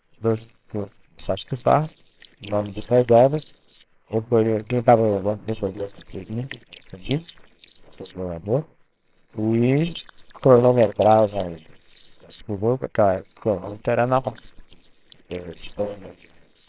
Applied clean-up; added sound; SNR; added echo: neural separator model SepFormer WHAMR!.